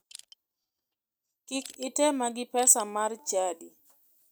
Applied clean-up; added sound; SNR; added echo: neural mask model RNNoise.